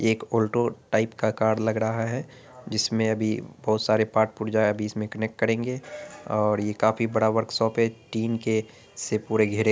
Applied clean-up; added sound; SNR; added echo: none; none; none; none.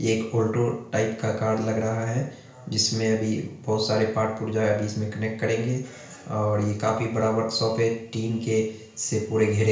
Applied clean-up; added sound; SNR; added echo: none; none; none; reverberation time 0.5 s.